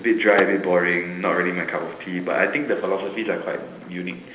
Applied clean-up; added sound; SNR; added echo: none; Skateboard; 17 dB; reverberation time 0.8 s.